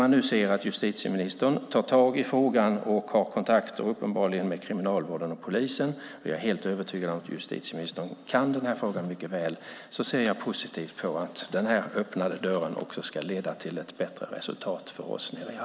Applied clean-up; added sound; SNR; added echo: none; none; none; none.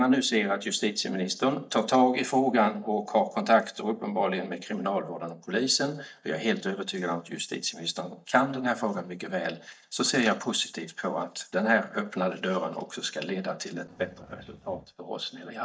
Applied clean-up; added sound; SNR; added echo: neural mask model DeepFilterNet 3.